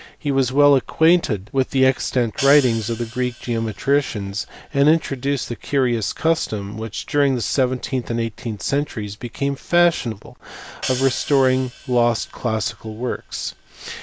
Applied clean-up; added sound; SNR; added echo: none; Hi-hat; 16 dB; none.